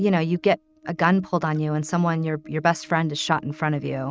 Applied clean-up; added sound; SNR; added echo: neural mask model RNNoise.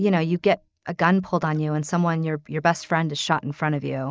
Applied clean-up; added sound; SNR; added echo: neural mask model DeepFilterNet 3.